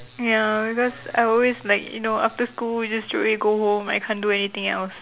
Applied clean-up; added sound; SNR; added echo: none; none; none; none.